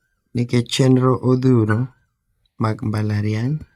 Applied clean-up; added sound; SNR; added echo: neural mask model DeepFilterNet 3.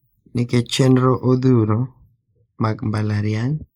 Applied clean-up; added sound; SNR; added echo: neural mask model Resemble Enhance denoiser.